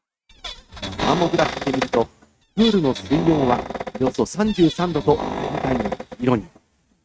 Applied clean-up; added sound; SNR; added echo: neural mask model RNNoise.